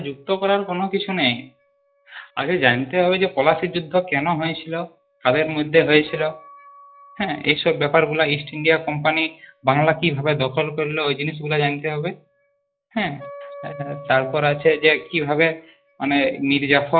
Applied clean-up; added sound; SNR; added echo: classical method log-MMSE.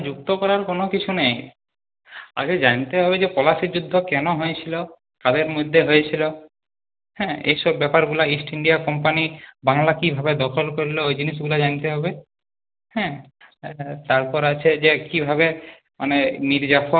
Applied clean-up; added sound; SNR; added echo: none; none; none; none.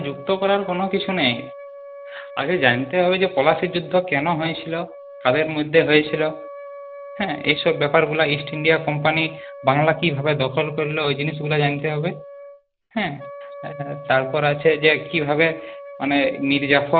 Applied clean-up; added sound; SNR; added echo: none; Wind instrument, woodwind instrument; 16 dB; none.